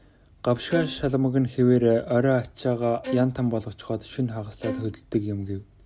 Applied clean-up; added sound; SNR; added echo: none; Bowed string instrument; 13 dB; none.